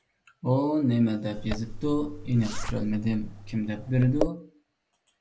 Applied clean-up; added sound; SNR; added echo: none; Zipper (clothing); 5 dB; none.